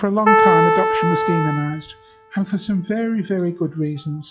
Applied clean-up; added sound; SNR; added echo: classical method log-MMSE.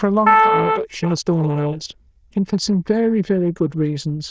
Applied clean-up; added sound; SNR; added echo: neural diffusion model UNIVERSE++.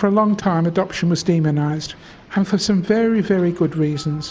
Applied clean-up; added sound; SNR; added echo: none; none; none; none.